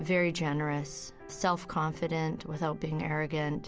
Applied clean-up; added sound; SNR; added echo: none; none; none; none.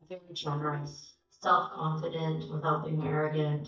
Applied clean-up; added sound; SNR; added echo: neural mask model DeepFilterNet 3.